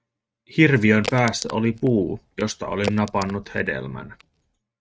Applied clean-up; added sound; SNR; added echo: neural mask model RNNoise.